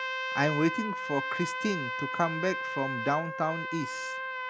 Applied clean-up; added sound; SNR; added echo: none; Trumpet; 3 dB; none.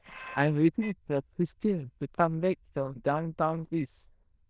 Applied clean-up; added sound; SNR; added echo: neural diffusion model UNIVERSE++.